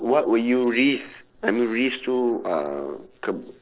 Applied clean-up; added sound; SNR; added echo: neural separator model SepFormer DNS4.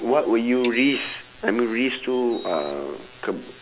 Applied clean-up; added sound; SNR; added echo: none; Bicycle bell + Bird vocalization, bird call, bird song; 20 dB; none.